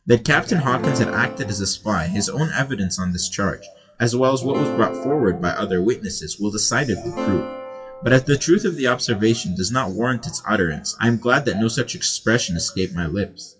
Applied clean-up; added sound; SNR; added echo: classical method WPE with log-MMSE.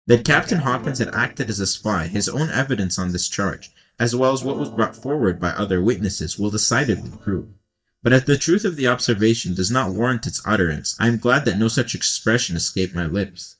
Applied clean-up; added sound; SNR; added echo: neural mask model DeepFilterNet 3.